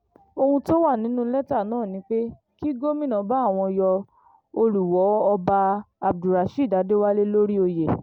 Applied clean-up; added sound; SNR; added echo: none; none; none; none.